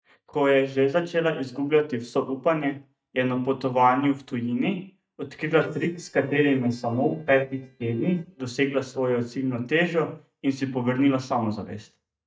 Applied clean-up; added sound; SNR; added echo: neural mask model DeepFilterNet 3.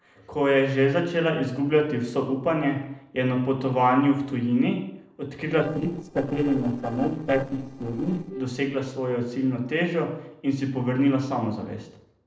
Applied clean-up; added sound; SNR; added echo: neural separator model SepFormer DNS4.